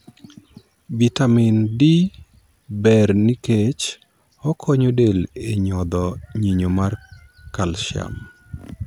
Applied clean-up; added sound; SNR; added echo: none; none; none; none.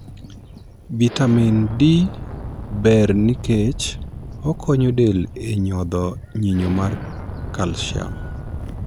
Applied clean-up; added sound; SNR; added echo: none; Explosion; 11 dB; none.